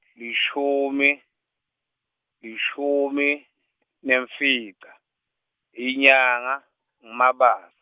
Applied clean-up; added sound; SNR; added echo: none; none; none; none.